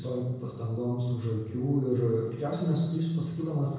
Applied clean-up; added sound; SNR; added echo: none; none; none; reverberation time 0.9 s.